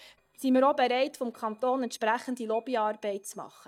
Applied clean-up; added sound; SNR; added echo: neural mask model DeepFilterNet 3.